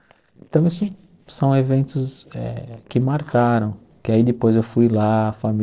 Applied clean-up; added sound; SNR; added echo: neural separator model SepFormer DNS4.